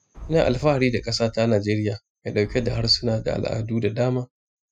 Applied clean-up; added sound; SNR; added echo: classical method Wiener filter.